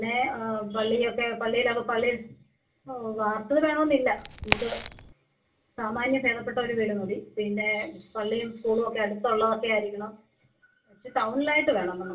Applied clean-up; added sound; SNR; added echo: none; Crack; 3 dB; reverberation time 0.3 s.